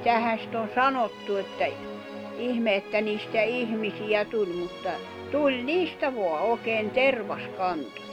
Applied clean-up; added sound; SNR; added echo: none; Musical instrument; 12 dB; none.